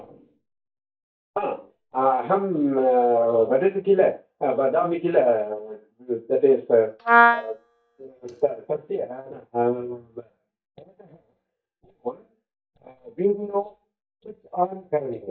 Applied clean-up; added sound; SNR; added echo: neural mask model DeepFilterNet 3.